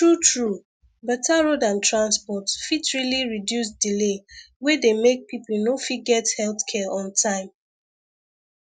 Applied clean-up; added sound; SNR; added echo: none; none; none; none.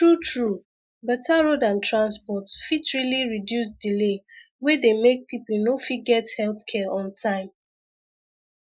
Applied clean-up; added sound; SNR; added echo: neural mask model Resemble Enhance denoiser.